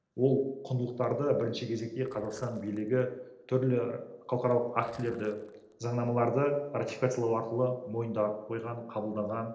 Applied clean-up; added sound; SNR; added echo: neural separator model SepFormer DNS4.